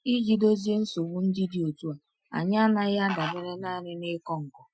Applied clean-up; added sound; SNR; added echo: classical method Wiener filter.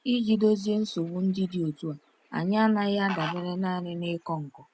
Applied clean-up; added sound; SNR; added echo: none; Fowl; 18 dB; none.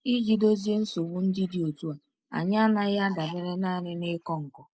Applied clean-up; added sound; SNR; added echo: neural mask model Resemble Enhance denoiser.